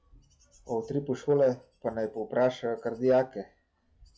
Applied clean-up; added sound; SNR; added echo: classical method log-MMSE.